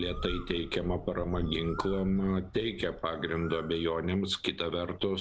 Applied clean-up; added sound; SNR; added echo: none; Bird; 11 dB; none.